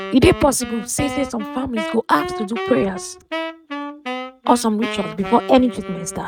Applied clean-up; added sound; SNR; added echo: neural mask model RNNoise.